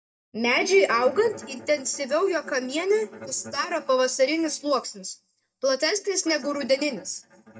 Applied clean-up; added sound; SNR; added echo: neural mask model DeepFilterNet 3.